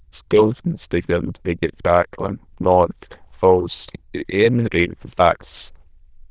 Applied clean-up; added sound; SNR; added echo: neural diffusion model UNIVERSE++.